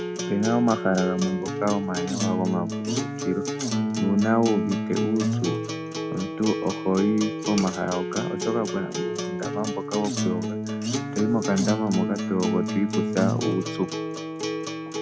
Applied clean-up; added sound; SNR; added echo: none; Acoustic guitar; 2 dB; none.